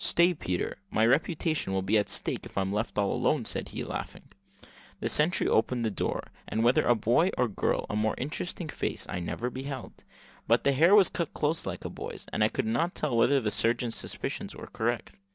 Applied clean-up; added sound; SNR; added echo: none; none; none; none.